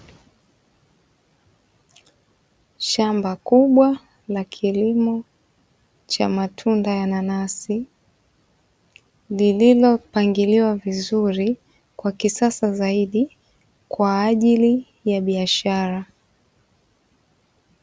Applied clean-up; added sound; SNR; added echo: none; none; none; none.